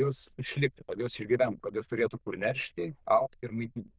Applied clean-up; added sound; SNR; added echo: neural diffusion model UNIVERSE++.